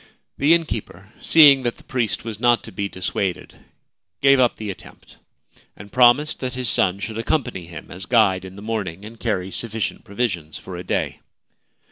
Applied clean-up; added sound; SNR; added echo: none; none; none; none.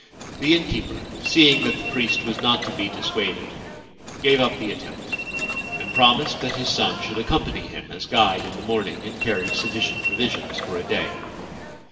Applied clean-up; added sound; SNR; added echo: none; Subway, metro, underground; 7 dB; reverberation time 2.2 s.